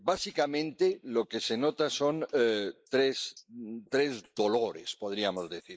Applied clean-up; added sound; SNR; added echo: neural mask model Resemble Enhance denoiser.